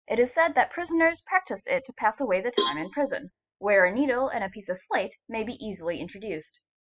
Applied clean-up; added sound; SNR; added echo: classical method spectral subtraction.